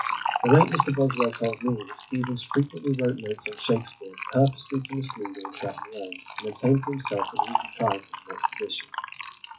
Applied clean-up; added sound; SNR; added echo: classical method WPE with log-MMSE.